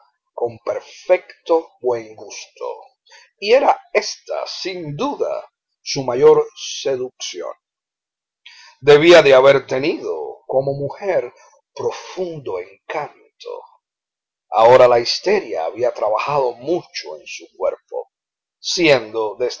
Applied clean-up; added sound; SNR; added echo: none; none; none; none.